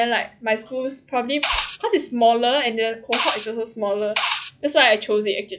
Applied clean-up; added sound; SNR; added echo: classical method log-MMSE.